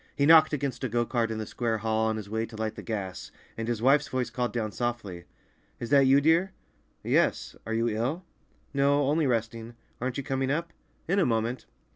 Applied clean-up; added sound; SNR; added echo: none; none; none; none.